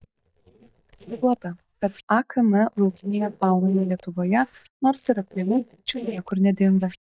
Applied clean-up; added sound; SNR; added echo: neural mask model DeepFilterNet 3.